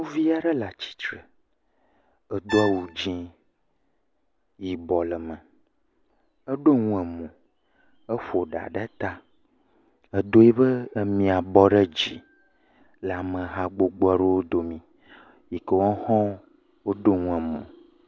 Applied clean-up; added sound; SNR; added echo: none; Brass instrument; 13 dB; none.